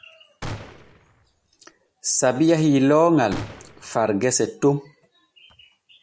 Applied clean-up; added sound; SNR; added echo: none; Gunshot, gunfire; 15 dB; none.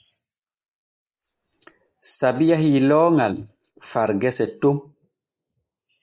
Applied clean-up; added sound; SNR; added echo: neural mask model Resemble Enhance denoiser.